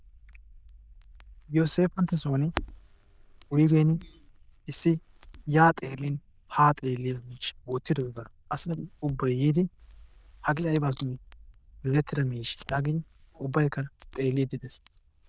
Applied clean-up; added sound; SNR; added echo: neural diffusion model UNIVERSE++.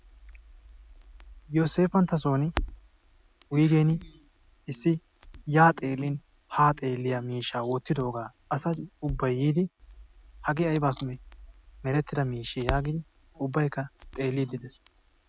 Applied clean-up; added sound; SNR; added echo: none; Crackle; 16 dB; none.